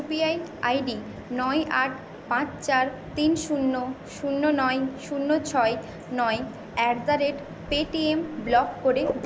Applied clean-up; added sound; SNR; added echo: none; Mechanisms; 14 dB; none.